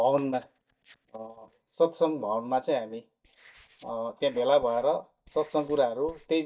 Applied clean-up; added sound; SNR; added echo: neural mask model DeepFilterNet 3.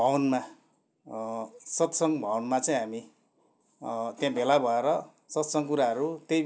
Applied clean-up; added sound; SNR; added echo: none; none; none; none.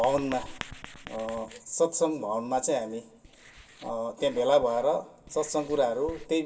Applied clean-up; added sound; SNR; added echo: none; Writing; 18 dB; reverberation time 1.6 s.